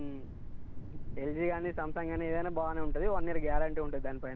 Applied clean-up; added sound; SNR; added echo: none; Thunder; -3 dB; none.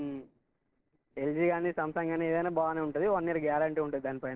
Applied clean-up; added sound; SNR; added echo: neural separator model SepFormer DNS4.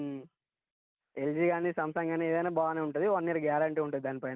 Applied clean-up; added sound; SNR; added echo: none; none; none; none.